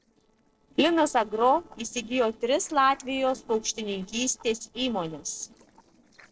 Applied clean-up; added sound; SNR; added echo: neural separator model SepFormer DNS4.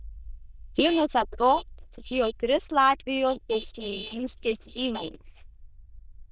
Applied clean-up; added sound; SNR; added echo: neural diffusion model UNIVERSE++.